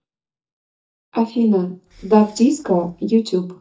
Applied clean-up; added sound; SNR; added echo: neural mask model DeepFilterNet 3.